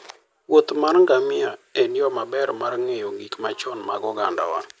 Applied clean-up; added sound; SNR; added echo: none; none; none; none.